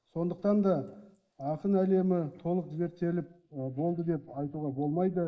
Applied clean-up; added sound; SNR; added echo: neural mask model Resemble Enhance denoiser.